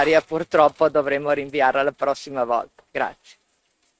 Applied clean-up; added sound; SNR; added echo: neural mask model RNNoise.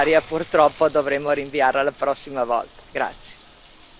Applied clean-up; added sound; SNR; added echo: none; Bathtub (filling or washing) / Water; 20 dB; none.